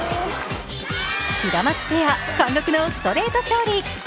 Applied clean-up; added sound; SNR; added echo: none; none; none; none.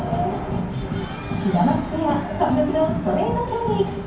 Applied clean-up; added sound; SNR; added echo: none; Engine / Aircraft; 13 dB; reverberation time 0.9 s.